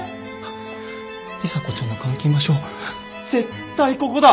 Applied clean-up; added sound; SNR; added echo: none; none; none; none.